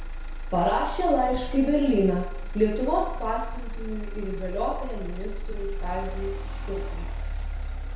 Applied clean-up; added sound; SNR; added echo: none; Motor vehicle (road); 3 dB; reverberation time 0.7 s.